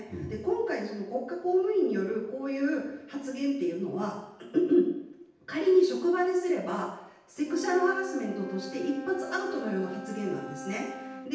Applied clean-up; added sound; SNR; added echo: none; Wind instrument, woodwind instrument; 16 dB; reverberation time 0.9 s.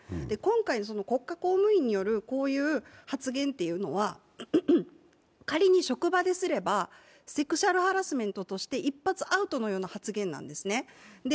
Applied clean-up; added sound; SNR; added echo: none; none; none; none.